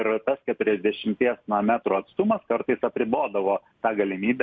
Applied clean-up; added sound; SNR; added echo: none; none; none; none.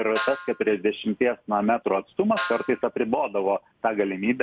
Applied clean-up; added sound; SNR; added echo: none; Snare drum; 12 dB; none.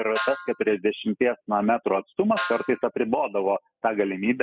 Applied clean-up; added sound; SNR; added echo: classical method spectral subtraction.